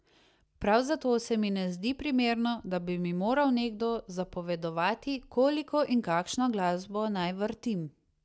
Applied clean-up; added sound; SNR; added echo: none; none; none; none.